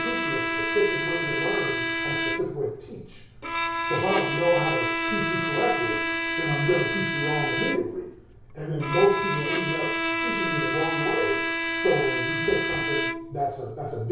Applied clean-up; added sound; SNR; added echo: none; Bowed string instrument; 0 dB; reverberation time 0.6 s.